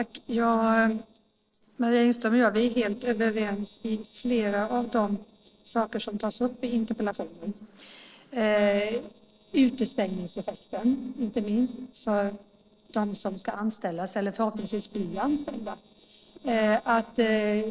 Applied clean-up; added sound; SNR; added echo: neural separator model SepFormer DNS4.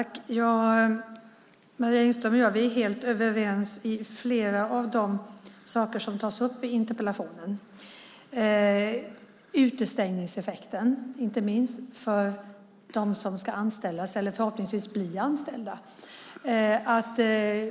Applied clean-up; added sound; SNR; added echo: none; none; none; none.